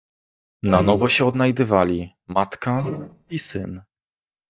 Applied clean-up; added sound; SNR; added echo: neural mask model DeepFilterNet 3.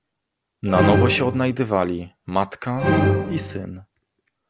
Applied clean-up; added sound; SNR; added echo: none; Musical instrument; 0 dB; none.